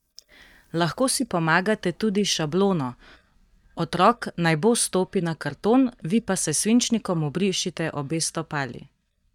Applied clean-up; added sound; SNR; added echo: neural mask model DeepFilterNet 3.